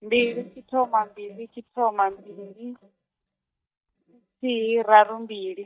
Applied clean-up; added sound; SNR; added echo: neural mask model DeepFilterNet 3.